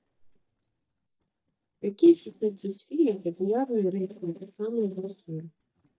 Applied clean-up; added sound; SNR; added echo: neural mask model DeepFilterNet 3.